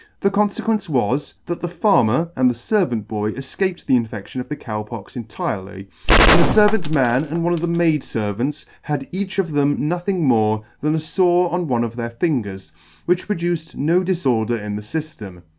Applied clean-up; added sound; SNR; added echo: none; Gunshot, gunfire; -3 dB; none.